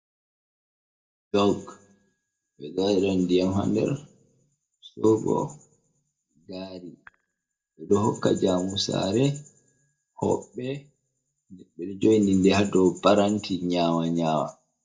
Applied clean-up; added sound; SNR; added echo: neural mask model DeepFilterNet 3.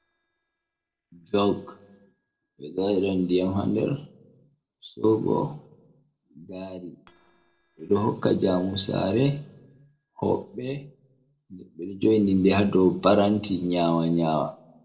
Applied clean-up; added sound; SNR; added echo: neural separator model SepFormer DNS4.